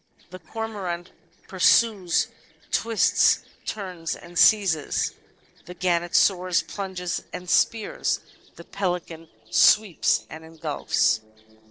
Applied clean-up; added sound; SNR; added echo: neural separator model SepFormer DNS4.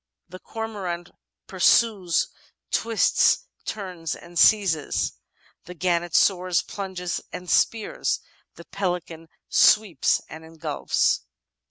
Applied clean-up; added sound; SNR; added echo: none; none; none; none.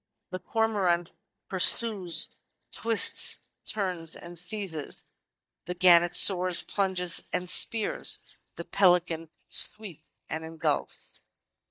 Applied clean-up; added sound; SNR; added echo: neural mask model DeepFilterNet 3.